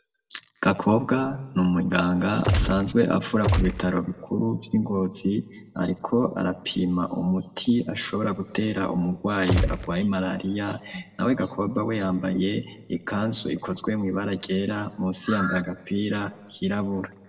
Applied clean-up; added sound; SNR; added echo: none; Gunshot, gunfire; -2 dB; reverberation time 0.8 s.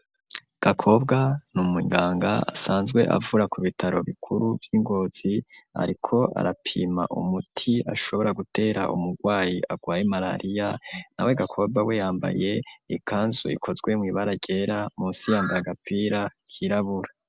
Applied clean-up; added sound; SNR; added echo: none; none; none; none.